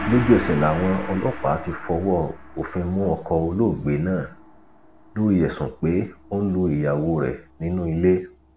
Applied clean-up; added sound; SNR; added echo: none; Gong; 14 dB; none.